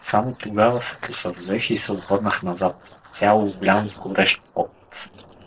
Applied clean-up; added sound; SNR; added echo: neural separator model SepFormer DNS4.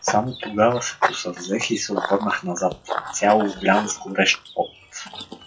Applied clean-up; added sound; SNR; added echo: classical method WPE with log-MMSE.